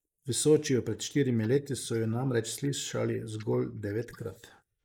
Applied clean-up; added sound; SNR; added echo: neural mask model Resemble Enhance denoiser.